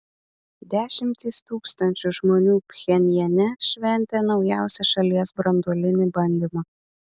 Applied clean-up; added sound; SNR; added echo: none; none; none; none.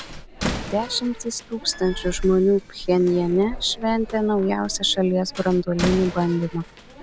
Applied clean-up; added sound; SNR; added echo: none; Slam; 11 dB; none.